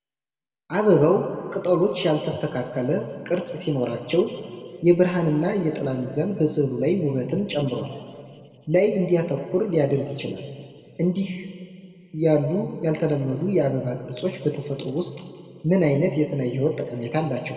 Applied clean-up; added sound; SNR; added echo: none; none; none; reverberation time 2.0 s.